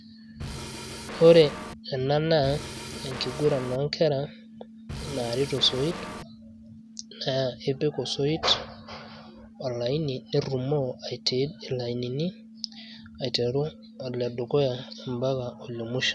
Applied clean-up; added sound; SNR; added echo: none; Drum kit; 10 dB; none.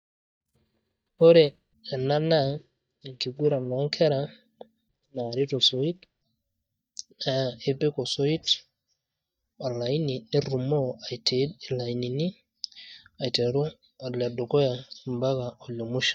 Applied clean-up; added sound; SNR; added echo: neural mask model DeepFilterNet 3.